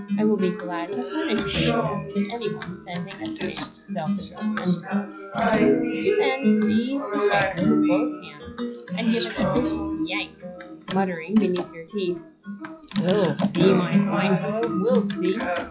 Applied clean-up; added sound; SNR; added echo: classical method WPE with log-MMSE.